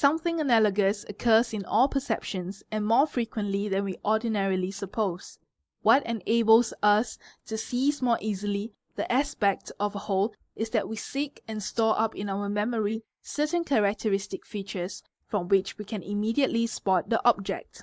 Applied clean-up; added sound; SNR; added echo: neural mask model Resemble Enhance denoiser.